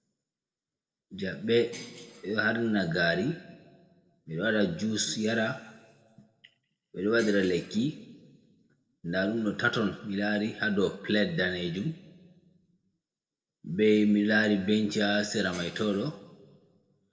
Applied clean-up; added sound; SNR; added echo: neural separator model SepFormer DNS4.